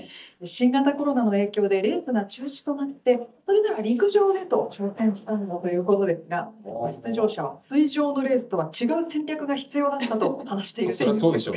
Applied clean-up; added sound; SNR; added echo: neural mask model DeepFilterNet 3.